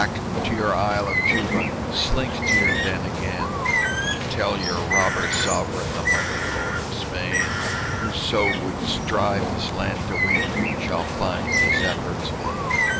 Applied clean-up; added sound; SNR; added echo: none; Bird; -4 dB; none.